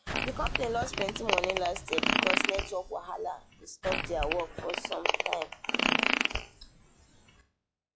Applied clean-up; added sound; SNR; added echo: classical method log-MMSE.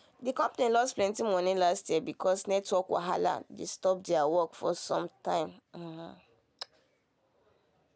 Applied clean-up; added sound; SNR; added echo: none; none; none; none.